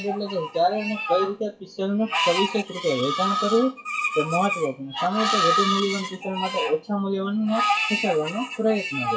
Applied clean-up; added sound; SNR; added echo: classical method WPE with log-MMSE.